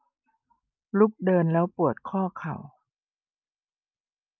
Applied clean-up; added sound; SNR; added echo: none; none; none; none.